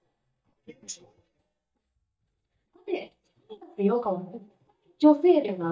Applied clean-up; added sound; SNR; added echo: neural mask model DeepFilterNet 3.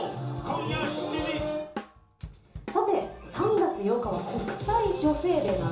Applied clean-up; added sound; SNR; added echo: none; Drum kit; 14 dB; reverberation time 0.6 s.